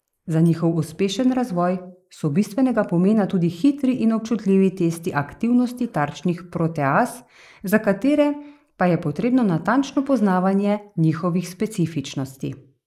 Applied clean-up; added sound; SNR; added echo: neural mask model Resemble Enhance denoiser.